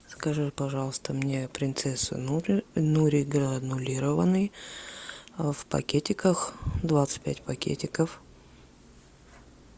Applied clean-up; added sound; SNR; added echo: none; none; none; none.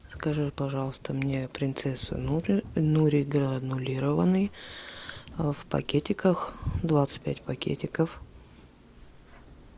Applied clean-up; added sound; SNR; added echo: none; Cat; 20 dB; none.